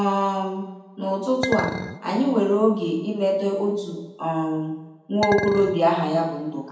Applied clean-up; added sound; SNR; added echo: none; Chink, clink; 8 dB; reverberation time 0.9 s.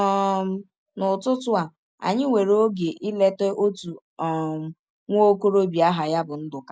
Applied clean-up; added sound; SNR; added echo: none; none; none; none.